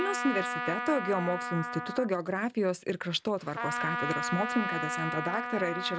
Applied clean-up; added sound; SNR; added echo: none; Trumpet; 3 dB; none.